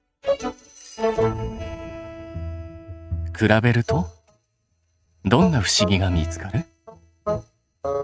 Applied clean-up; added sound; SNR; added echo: neural mask model RNNoise.